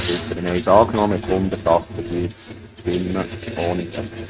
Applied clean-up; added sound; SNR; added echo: neural mask model RNNoise.